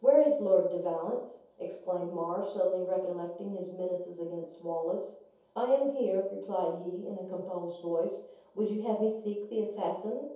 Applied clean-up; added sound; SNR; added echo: none; none; none; reverberation time 0.7 s.